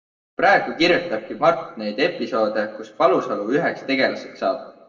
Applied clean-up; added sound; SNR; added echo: none; none; none; reverberation time 0.7 s.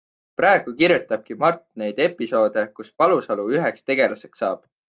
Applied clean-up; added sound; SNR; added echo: none; none; none; none.